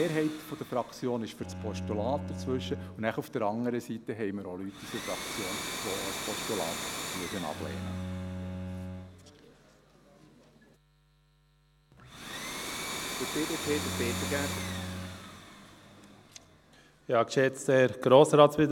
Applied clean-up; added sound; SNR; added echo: none; Bowed string instrument + Domestic sounds, home sounds; 8 dB; none.